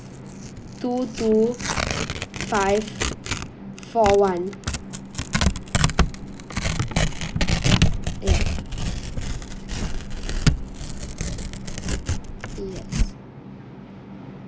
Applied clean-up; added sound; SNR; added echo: none; Tearing; -3 dB; none.